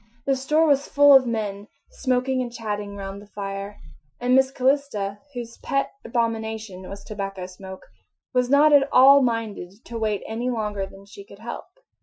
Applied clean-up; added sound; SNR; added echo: classical method Wiener filter.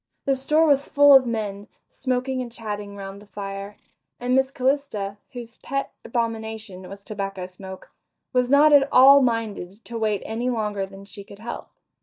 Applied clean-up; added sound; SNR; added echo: neural mask model DeepFilterNet 3.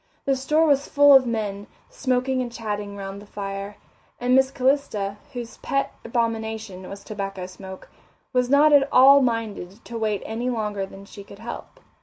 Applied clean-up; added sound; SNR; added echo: none; none; none; none.